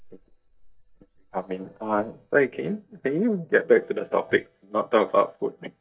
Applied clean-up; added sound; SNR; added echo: neural mask model DeepFilterNet 3.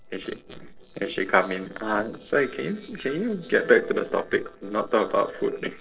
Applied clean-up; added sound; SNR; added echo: neural separator model SepFormer DNS4.